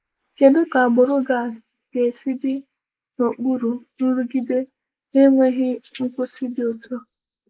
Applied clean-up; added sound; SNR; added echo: neural mask model Resemble Enhance denoiser.